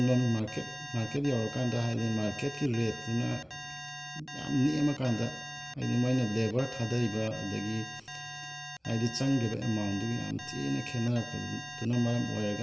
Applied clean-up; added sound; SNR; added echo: none; Alarm; 11 dB; reverberation time 1.9 s.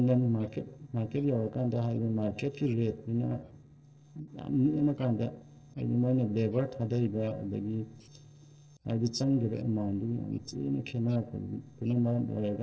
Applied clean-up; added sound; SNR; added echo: neural separator model SepFormer DNS4.